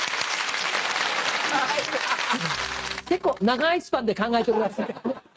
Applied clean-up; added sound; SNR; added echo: neural mask model RNNoise.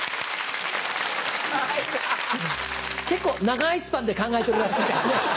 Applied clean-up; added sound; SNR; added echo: none; Bowed string instrument; 19 dB; none.